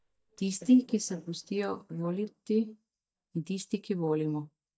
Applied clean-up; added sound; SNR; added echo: neural mask model DeepFilterNet 3.